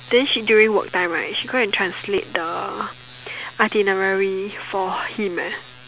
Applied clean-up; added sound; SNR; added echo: none; none; none; none.